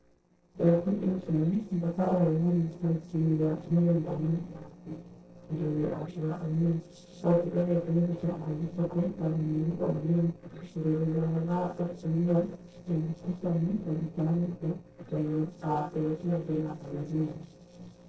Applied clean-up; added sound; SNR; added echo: neural separator model SepFormer DNS4.